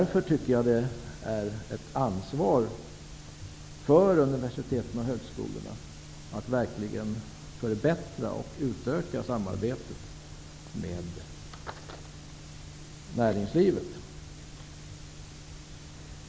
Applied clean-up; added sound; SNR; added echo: none; none; none; none.